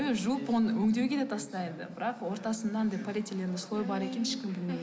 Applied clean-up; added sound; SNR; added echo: none; none; none; none.